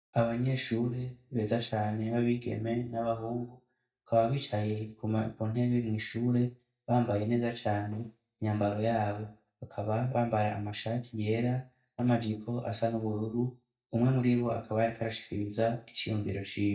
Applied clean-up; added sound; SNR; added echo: neural mask model DeepFilterNet 3.